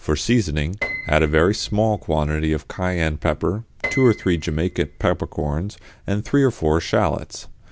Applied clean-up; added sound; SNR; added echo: none; Piano; 15 dB; none.